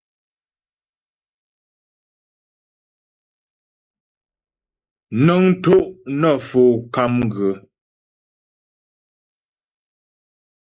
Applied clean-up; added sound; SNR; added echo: neural mask model Resemble Enhance denoiser.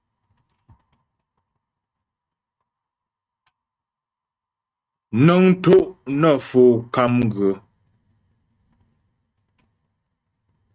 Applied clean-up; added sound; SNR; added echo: neural mask model RNNoise.